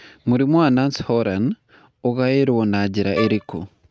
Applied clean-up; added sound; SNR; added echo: neural mask model RNNoise.